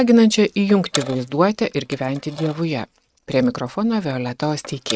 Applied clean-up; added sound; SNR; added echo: neural mask model RNNoise.